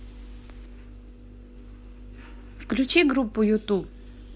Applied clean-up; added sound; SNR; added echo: none; none; none; none.